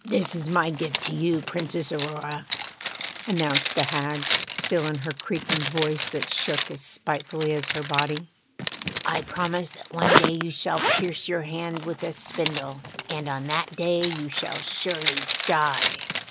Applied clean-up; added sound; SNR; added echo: none; Zipper (clothing); 2 dB; none.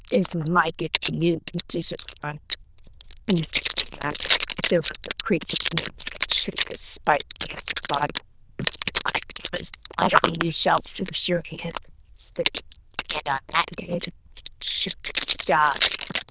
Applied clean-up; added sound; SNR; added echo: neural diffusion model UNIVERSE++.